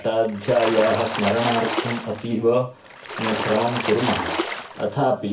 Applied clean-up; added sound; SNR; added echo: none; Splash, splatter; 6 dB; reverberation time 0.3 s.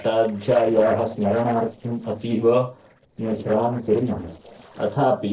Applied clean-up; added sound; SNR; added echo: neural separator model SepFormer DNS4.